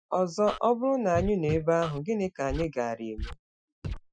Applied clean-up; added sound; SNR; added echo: classical method Wiener filter.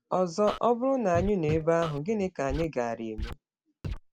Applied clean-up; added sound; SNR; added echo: none; Scratching (performance technique); 11 dB; none.